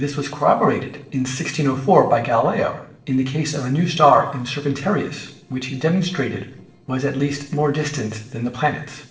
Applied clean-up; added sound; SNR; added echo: neural separator model SepFormer DNS4.